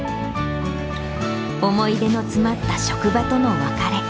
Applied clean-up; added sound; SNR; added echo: none; none; none; none.